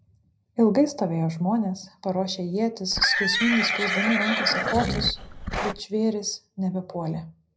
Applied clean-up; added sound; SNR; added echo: none; Livestock, farm animals, working animals; 0 dB; reverberation time 0.4 s.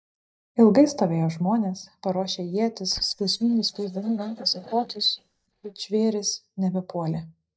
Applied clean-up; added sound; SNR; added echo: neural mask model DeepFilterNet 3.